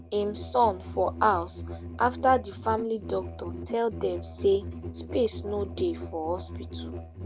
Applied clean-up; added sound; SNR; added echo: none; Musical instrument; 10 dB; none.